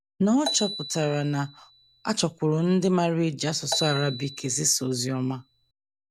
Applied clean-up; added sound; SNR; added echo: none; Marimba, xylophone; 10 dB; none.